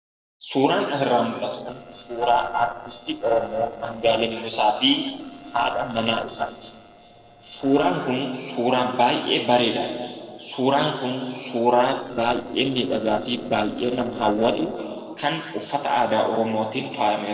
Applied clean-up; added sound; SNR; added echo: neural separator model SepFormer DNS4.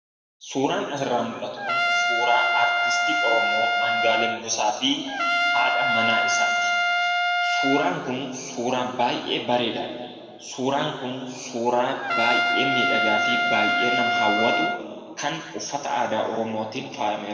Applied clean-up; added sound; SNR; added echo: none; Trumpet; -3 dB; reverberation time 2.1 s.